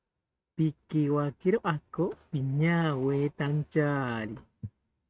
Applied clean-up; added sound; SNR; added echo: neural mask model RNNoise.